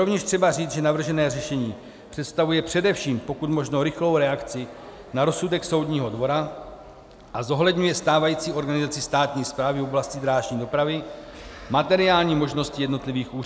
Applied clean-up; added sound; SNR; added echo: none; none; none; none.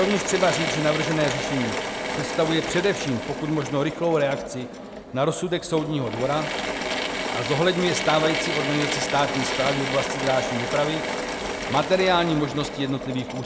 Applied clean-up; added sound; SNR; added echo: none; Drill / Mechanisms; 4 dB; none.